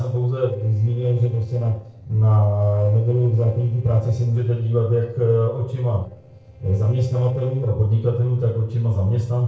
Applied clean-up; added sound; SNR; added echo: neural separator model SepFormer DNS4.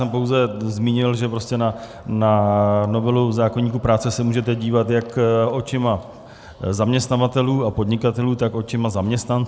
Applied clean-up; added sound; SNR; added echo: none; none; none; none.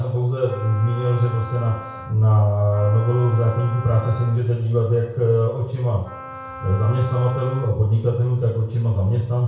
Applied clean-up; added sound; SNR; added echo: none; Wind instrument, woodwind instrument; 16 dB; reverberation time 0.6 s.